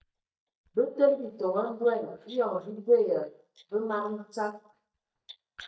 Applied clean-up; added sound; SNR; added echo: neural mask model DeepFilterNet 3.